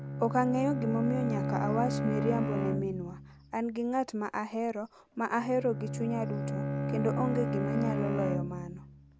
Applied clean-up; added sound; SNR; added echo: none; Bowed string instrument; 1 dB; none.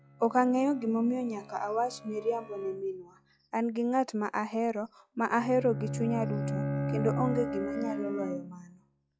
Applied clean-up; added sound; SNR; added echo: classical method log-MMSE.